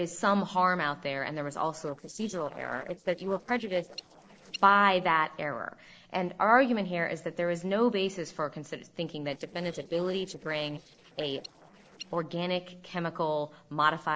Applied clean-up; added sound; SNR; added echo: neural separator model SepFormer DNS4.